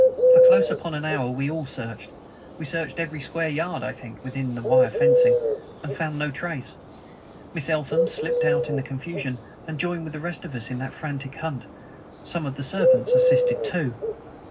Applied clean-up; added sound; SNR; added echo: none; Bird; -5 dB; reverberation time 0.4 s.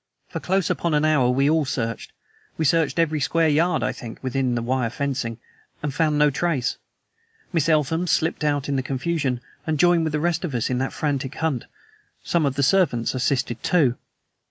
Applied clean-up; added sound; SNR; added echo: none; none; none; none.